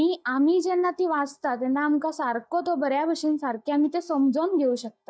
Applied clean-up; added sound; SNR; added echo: neural mask model DeepFilterNet 3.